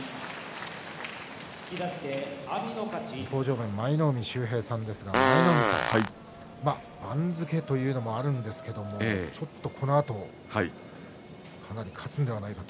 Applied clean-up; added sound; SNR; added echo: none; Fart; -2 dB; none.